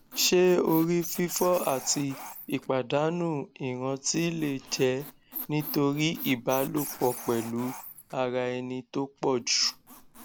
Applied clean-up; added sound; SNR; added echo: none; Squeak; 14 dB; none.